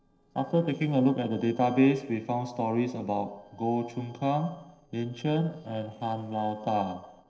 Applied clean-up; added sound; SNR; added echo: neural separator model SepFormer DNS4.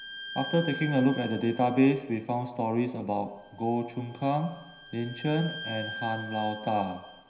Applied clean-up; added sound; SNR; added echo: none; Bowed string instrument; 13 dB; reverberation time 0.9 s.